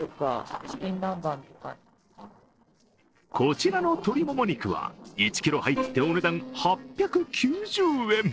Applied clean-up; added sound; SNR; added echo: neural separator model SepFormer DNS4.